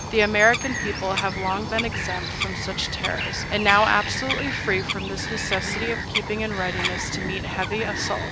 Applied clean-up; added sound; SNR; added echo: none; Bird vocalization, bird call, bird song; 3 dB; none.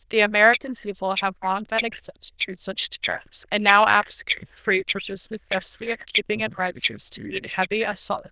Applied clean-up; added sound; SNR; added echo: neural diffusion model UNIVERSE++.